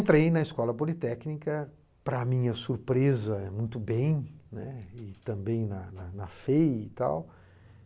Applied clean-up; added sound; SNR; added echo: none; none; none; none.